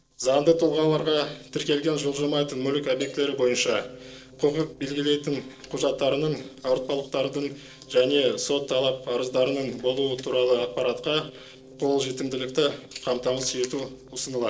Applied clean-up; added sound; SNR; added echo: neural separator model SepFormer DNS4.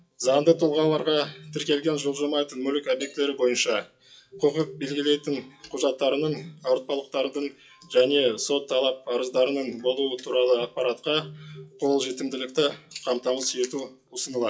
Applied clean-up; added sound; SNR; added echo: classical method WPE with log-MMSE.